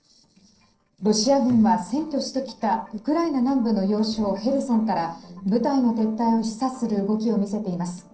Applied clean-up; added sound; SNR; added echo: neural separator model SepFormer DNS4.